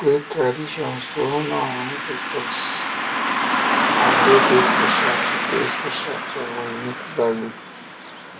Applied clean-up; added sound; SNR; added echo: none; Car passing by; -2 dB; reverberation time 0.2 s.